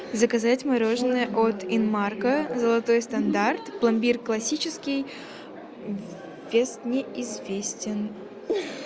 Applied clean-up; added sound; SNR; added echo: none; none; none; none.